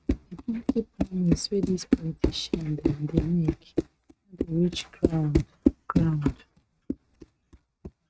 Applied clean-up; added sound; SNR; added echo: neural mask model RNNoise.